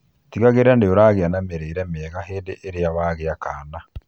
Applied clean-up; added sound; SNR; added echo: none; none; none; none.